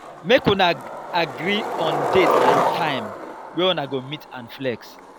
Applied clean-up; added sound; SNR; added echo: none; Skateboard; 1 dB; none.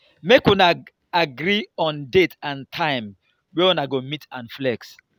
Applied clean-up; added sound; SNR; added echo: none; none; none; none.